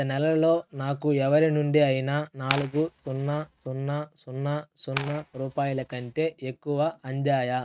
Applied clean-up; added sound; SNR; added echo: neural mask model RNNoise.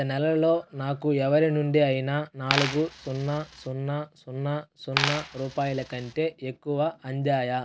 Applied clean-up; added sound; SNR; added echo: none; Coin (dropping); 5 dB; none.